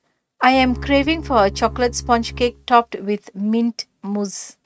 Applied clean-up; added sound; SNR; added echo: neural mask model RNNoise.